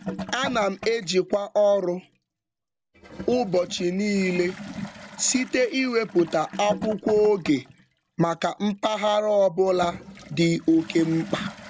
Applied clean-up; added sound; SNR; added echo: none; Toilet flush / Gurgling; 15 dB; none.